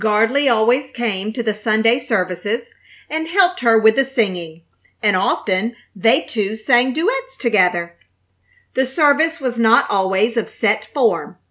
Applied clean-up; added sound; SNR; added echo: none; none; none; none.